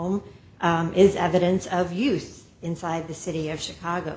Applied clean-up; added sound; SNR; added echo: none; none; none; none.